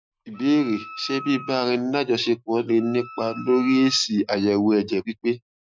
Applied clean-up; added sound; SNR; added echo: classical method Wiener filter.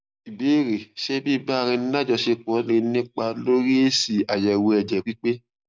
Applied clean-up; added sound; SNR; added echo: none; none; none; none.